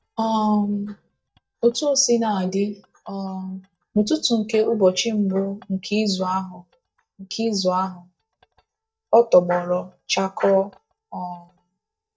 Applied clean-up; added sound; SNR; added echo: neural mask model DeepFilterNet 3.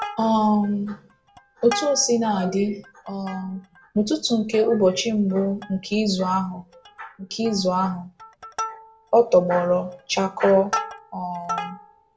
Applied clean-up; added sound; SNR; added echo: none; Plucked string instrument; 14 dB; reverberation time 0.2 s.